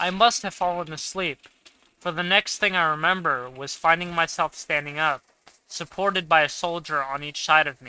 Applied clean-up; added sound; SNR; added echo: neural mask model RNNoise.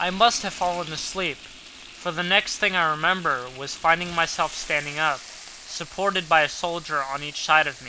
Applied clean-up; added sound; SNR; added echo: none; Frying (food); 17 dB; none.